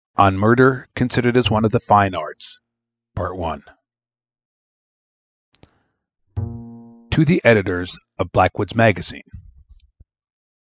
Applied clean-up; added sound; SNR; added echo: classical method spectral subtraction.